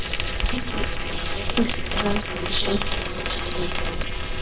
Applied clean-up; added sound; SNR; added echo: neural separator model SepFormer WHAMR!.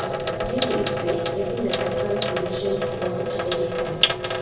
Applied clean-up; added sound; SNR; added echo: none; Sink (filling or washing); -4 dB; reverberation time 1.1 s.